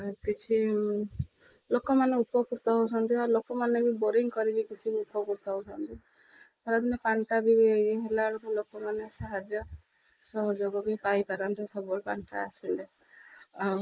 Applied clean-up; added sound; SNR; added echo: neural mask model Resemble Enhance denoiser.